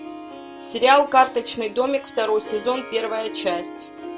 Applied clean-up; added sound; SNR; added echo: none; Harp; 14 dB; none.